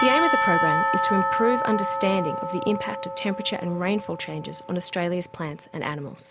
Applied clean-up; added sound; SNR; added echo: none; Church bell / Percussion; 0 dB; none.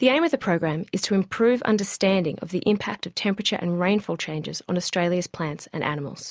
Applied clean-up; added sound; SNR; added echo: none; none; none; none.